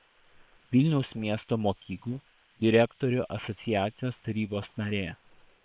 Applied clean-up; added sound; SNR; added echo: neural separator model SepFormer WHAM!.